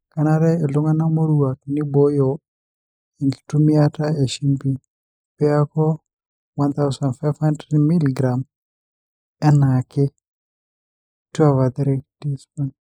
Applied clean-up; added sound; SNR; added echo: neural mask model Resemble Enhance denoiser.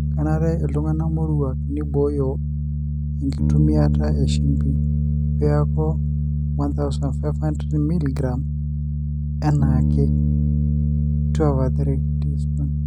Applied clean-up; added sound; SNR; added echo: none; Bass guitar; -5 dB; none.